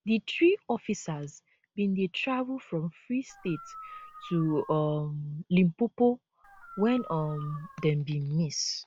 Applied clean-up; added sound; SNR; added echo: none; Dog; 17 dB; none.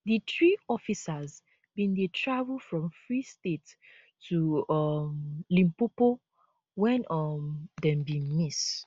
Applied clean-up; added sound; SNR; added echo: none; none; none; none.